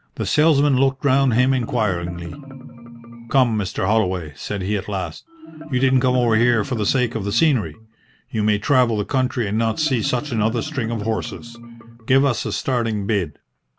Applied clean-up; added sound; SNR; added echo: none; Marimba, xylophone; 16 dB; none.